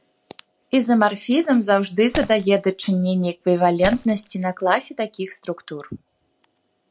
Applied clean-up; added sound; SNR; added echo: none; Shatter; 16 dB; none.